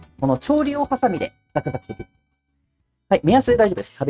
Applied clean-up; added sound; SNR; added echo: neural mask model RNNoise.